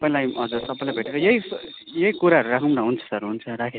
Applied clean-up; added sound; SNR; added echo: none; none; none; none.